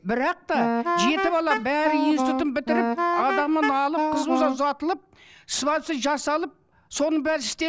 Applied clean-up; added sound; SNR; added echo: none; Wind instrument, woodwind instrument; 0 dB; none.